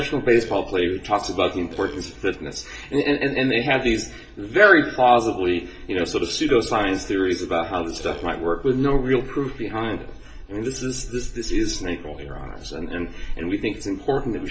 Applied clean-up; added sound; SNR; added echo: none; Burping, eructation; 14 dB; reverberation time 0.2 s.